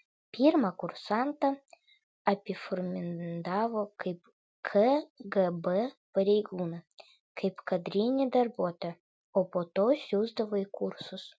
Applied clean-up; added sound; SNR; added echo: none; none; none; none.